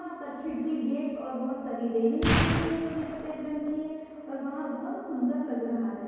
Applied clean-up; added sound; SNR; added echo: none; Explosion; -1 dB; reverberation time 2.2 s.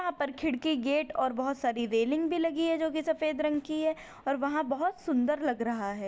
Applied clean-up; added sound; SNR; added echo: none; none; none; none.